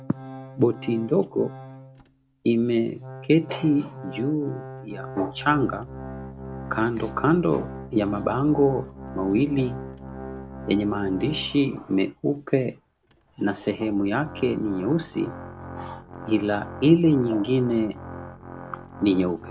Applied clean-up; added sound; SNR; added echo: none; Organ; 13 dB; none.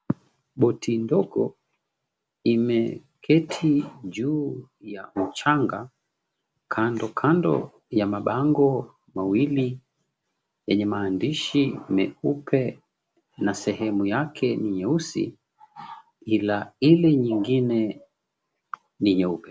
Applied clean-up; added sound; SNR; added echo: none; none; none; none.